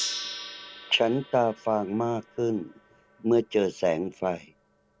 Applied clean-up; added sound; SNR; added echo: none; Gong; 14 dB; none.